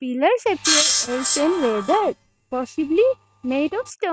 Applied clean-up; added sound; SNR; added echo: neural mask model RNNoise.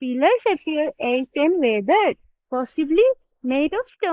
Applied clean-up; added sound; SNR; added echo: neural mask model Resemble Enhance denoiser.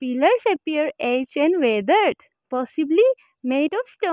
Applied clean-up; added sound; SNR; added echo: none; none; none; none.